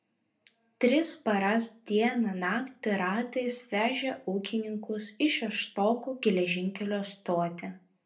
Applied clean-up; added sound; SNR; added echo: none; none; none; reverberation time 0.3 s.